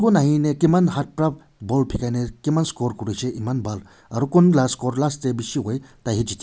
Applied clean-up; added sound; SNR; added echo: none; none; none; none.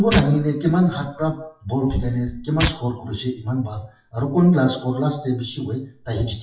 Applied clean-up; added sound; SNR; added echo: classical method WPE with log-MMSE.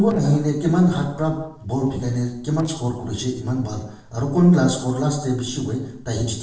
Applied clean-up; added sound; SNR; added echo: neural separator model SepFormer DNS4.